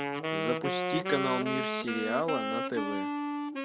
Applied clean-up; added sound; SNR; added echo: none; Wind instrument, woodwind instrument; -1 dB; none.